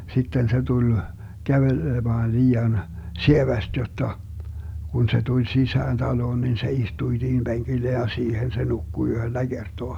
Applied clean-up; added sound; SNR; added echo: none; none; none; none.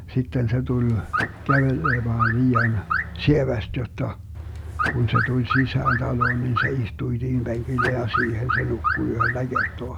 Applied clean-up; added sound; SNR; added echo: none; Alarm / Car; 3 dB; none.